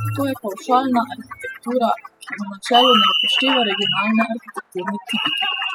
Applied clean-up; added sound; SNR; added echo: classical method spectral subtraction.